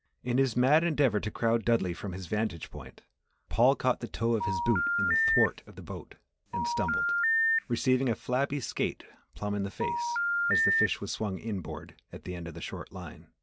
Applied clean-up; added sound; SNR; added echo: none; Telephone; -2 dB; none.